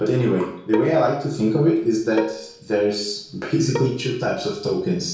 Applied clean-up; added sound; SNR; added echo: none; Bowed string instrument; 14 dB; reverberation time 0.6 s.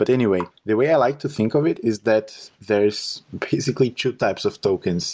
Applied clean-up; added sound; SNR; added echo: none; none; none; none.